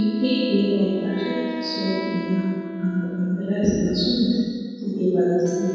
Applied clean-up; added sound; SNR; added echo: none; Wind instrument, woodwind instrument; 12 dB; reverberation time 2.1 s.